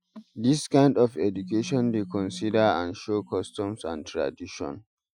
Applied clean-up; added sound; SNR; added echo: classical method Wiener filter.